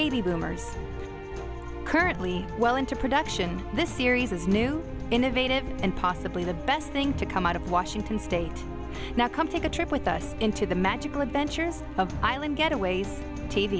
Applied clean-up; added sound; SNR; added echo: none; Knock; 14 dB; none.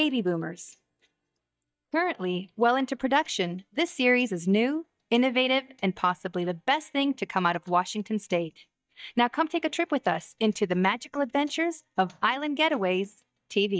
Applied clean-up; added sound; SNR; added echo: neural mask model DeepFilterNet 3.